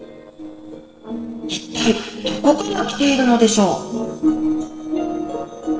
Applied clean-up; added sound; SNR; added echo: neural separator model SepFormer DNS4.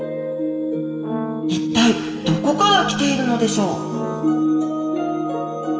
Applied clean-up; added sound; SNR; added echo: none; Brass instrument; 14 dB; reverberation time 2.3 s.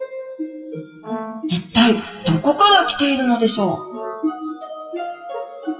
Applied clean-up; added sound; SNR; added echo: classical method WPE with log-MMSE.